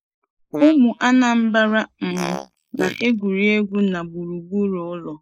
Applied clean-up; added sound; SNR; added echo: neural mask model Resemble Enhance denoiser.